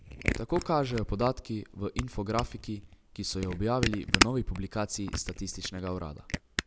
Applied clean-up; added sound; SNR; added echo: none; Camera; 2 dB; none.